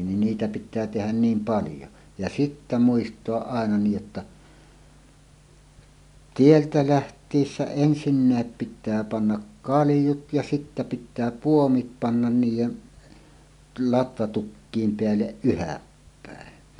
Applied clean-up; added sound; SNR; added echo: none; none; none; none.